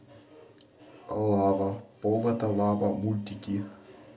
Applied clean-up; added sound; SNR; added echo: none; none; none; none.